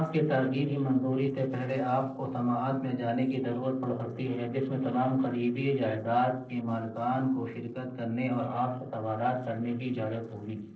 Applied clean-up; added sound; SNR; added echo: neural separator model SepFormer DNS4.